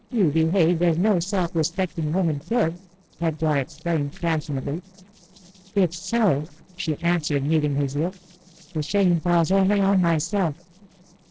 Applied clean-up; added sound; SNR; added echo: neural separator model SepFormer DNS4.